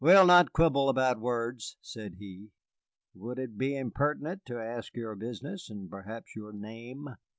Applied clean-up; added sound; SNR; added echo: none; none; none; none.